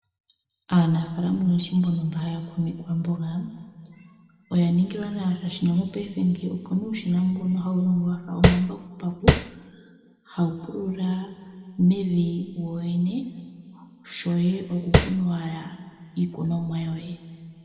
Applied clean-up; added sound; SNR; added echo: none; Tap; -4 dB; reverberation time 2.0 s.